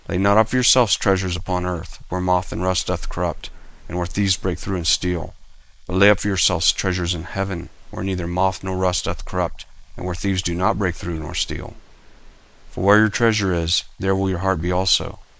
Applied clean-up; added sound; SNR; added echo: neural mask model Resemble Enhance denoiser.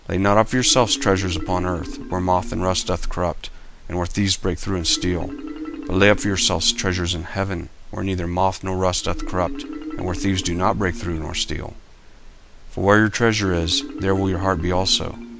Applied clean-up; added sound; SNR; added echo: none; Marimba, xylophone; 14 dB; none.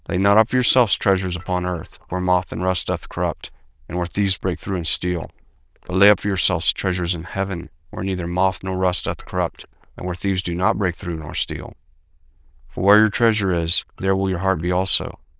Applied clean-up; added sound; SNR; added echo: neural diffusion model UNIVERSE++.